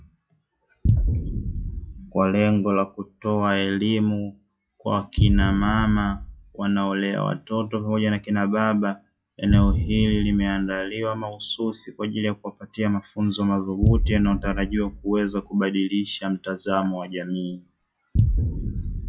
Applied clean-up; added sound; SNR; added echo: classical method log-MMSE.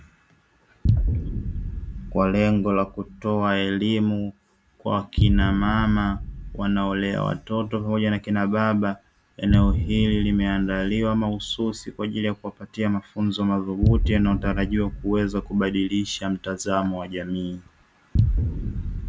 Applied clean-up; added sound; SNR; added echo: none; Boom; 4 dB; none.